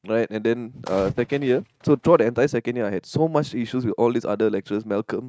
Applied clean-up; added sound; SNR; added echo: neural mask model RNNoise.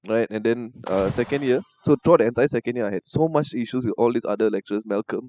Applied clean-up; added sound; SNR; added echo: classical method spectral subtraction.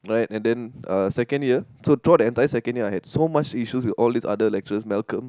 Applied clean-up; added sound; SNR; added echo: none; none; none; none.